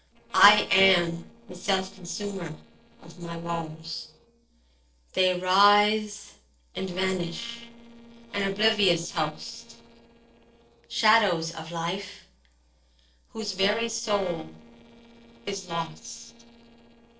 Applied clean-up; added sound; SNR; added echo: neural separator model SepFormer DNS4.